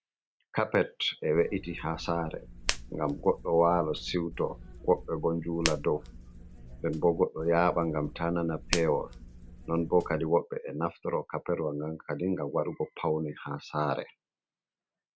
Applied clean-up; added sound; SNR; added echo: none; Hands; 10 dB; none.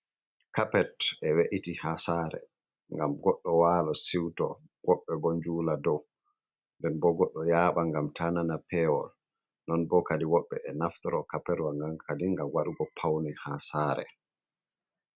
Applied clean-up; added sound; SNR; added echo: none; none; none; none.